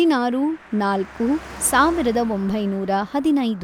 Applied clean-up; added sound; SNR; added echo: none; Car passing by; 18 dB; none.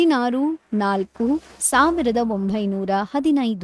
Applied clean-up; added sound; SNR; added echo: neural mask model RNNoise.